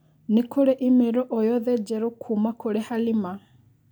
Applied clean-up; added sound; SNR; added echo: none; none; none; none.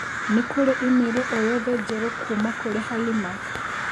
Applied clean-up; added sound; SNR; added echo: none; Crow; 5 dB; none.